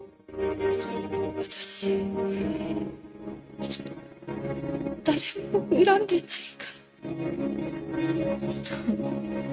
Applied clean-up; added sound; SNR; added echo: neural mask model RNNoise.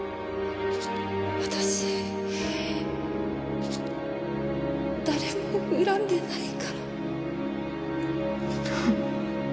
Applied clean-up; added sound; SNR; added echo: none; Rattle (instrument); 18 dB; none.